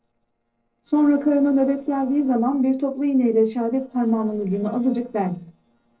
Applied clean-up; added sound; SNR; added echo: neural separator model SepFormer DNS4.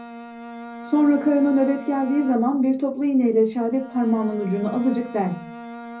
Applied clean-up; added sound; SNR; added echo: none; Bowed string instrument; 16 dB; reverberation time 0.4 s.